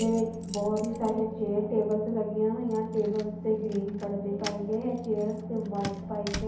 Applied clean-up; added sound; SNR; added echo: none; Keys jangling; 16 dB; reverberation time 0.8 s.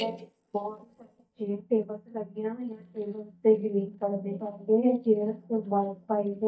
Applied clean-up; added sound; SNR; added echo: neural mask model DeepFilterNet 3.